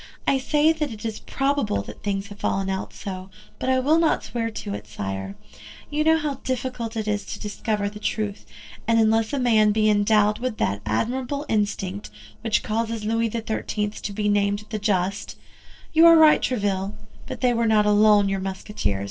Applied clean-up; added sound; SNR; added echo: neural separator model SepFormer DNS4.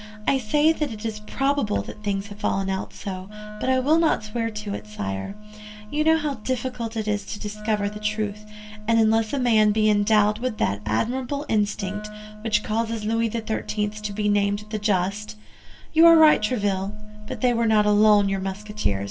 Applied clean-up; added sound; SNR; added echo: none; Wind instrument, woodwind instrument; 18 dB; reverberation time 0.2 s.